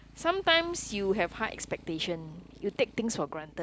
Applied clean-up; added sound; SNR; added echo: none; Motorcycle; 19 dB; none.